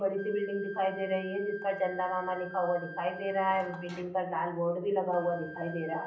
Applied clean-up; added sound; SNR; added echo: none; Wind instrument, woodwind instrument; 15 dB; reverberation time 0.6 s.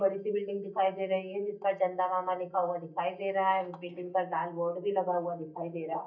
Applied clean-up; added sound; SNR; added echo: neural mask model DeepFilterNet 3.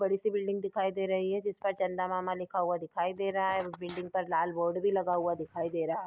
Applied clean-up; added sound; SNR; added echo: none; none; none; none.